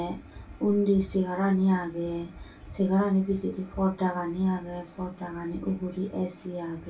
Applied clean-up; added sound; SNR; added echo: none; none; none; reverberation time 0.1 s.